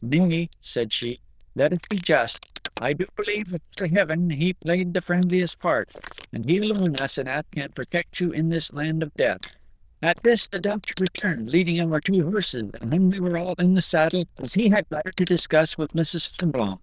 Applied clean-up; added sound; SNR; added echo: neural diffusion model UNIVERSE++.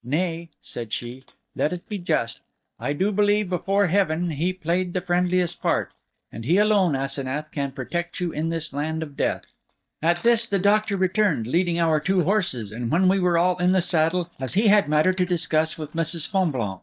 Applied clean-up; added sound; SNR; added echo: neural mask model DeepFilterNet 3.